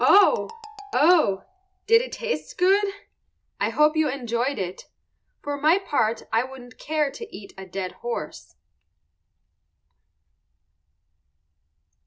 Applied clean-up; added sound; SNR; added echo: none; Marimba, xylophone; 16 dB; none.